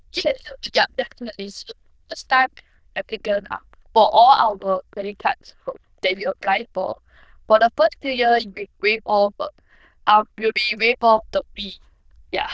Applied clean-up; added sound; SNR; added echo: neural diffusion model UNIVERSE++.